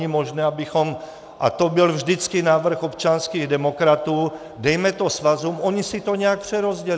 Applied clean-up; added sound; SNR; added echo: none; none; none; none.